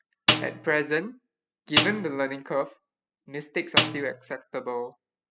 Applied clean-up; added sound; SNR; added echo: classical method spectral subtraction.